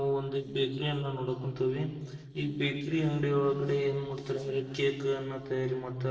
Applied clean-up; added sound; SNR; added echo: neural separator model SepFormer DNS4.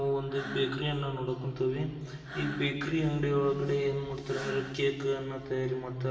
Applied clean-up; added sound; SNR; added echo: none; Breathing; 15 dB; reverberation time 2.5 s.